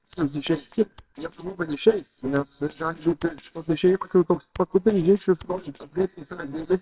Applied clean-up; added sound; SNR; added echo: neural separator model SepFormer WHAMR!.